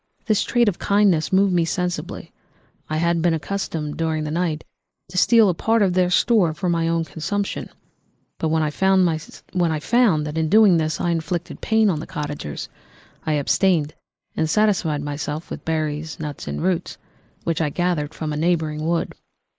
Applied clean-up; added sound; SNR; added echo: neural mask model Resemble Enhance denoiser.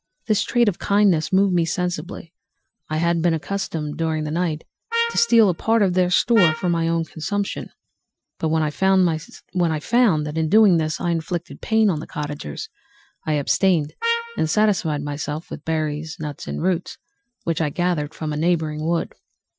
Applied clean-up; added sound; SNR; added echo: classical method Wiener filter.